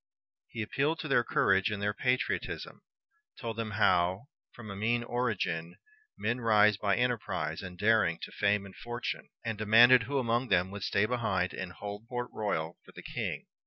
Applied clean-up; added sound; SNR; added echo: none; none; none; none.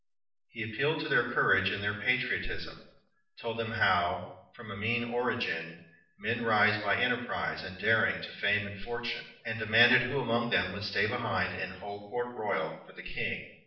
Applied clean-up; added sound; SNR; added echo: none; none; none; reverberation time 0.6 s.